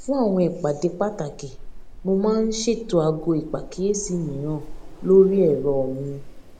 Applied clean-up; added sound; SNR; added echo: none; Wind; 14 dB; none.